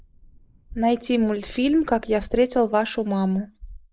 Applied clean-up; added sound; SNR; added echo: neural mask model Resemble Enhance denoiser.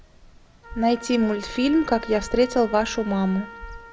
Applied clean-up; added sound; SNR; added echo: none; Bird vocalization, bird call, bird song + Trumpet; 14 dB; none.